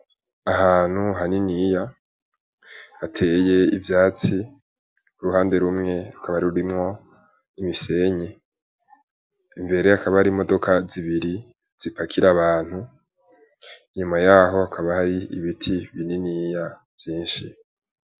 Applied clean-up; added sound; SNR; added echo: none; none; none; none.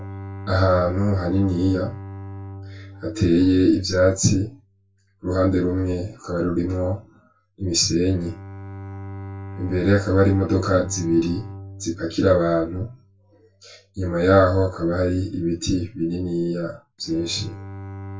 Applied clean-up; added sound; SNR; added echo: none; Bowed string instrument; 16 dB; reverberation time 0.2 s.